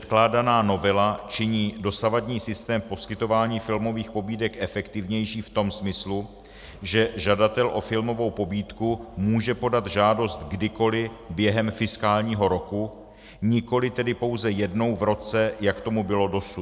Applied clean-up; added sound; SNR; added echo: none; none; none; none.